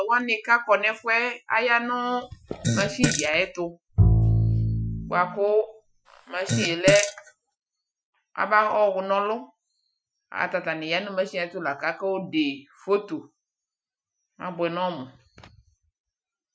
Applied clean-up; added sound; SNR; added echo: classical method Wiener filter.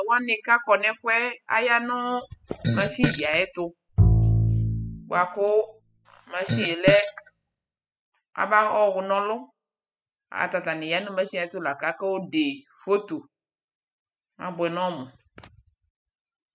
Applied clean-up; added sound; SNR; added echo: classical method spectral subtraction.